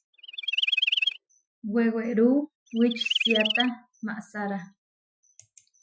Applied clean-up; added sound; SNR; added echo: classical method Wiener filter.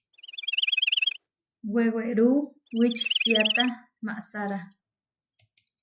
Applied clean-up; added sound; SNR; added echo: none; Chirp, tweet; -1 dB; none.